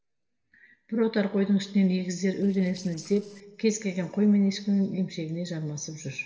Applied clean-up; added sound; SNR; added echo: neural separator model SepFormer DNS4.